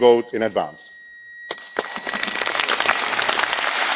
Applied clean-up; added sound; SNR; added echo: none; Wind instrument, woodwind instrument; 16 dB; none.